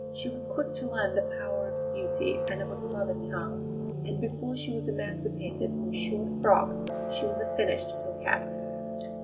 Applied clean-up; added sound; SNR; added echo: none; Piano; 1 dB; reverberation time 1.4 s.